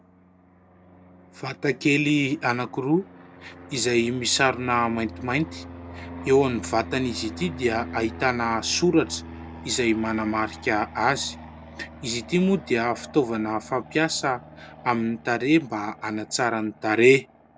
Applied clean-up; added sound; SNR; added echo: none; Fixed-wing aircraft, airplane; 16 dB; none.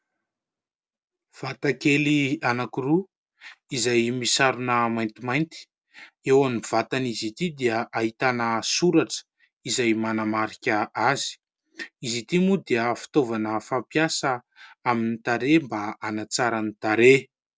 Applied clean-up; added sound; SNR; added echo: none; none; none; none.